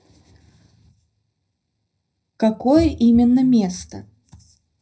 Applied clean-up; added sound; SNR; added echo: none; none; none; reverberation time 0.5 s.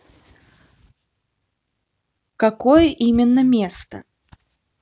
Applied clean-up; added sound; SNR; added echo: none; none; none; none.